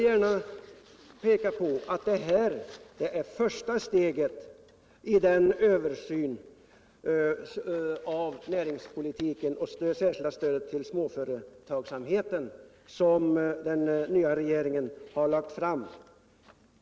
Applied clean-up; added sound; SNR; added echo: none; none; none; none.